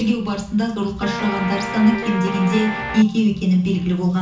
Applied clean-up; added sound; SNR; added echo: none; Guitar; 7 dB; reverberation time 0.7 s.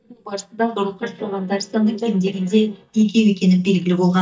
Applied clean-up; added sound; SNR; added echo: neural mask model DeepFilterNet 3.